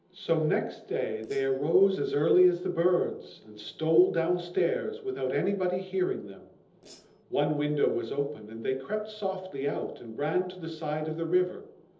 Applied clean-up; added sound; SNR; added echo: neural separator model SepFormer DNS4.